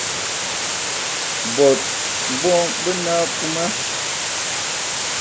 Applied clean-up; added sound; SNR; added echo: none; Water; -1 dB; none.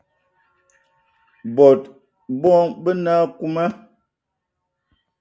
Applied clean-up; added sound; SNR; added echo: none; none; none; none.